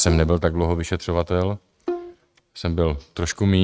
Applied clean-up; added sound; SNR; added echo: neural mask model RNNoise.